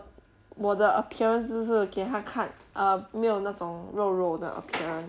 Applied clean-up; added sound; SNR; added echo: none; none; none; none.